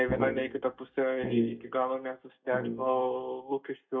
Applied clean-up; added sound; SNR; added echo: neural mask model DeepFilterNet 3.